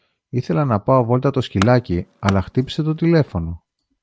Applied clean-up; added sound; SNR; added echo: none; Tools; 14 dB; none.